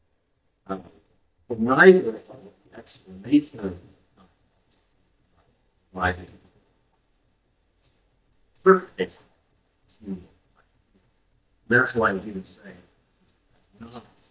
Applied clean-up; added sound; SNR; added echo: neural mask model DeepFilterNet 3.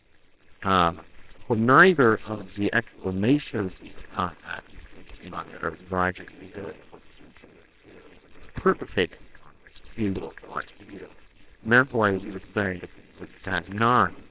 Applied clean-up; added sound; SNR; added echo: neural separator model SepFormer WHAMR!.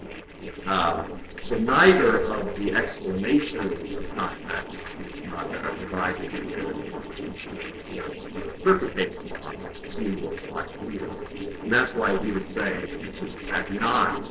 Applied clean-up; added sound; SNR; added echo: neural separator model SepFormer DNS4.